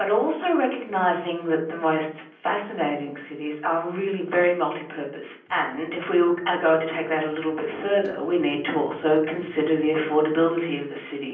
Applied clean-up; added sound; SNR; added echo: none; none; none; reverberation time 0.6 s.